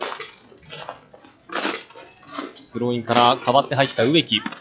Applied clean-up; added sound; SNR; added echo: classical method log-MMSE.